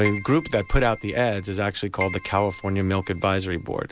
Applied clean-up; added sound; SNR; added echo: none; Keyboard (musical); 15 dB; none.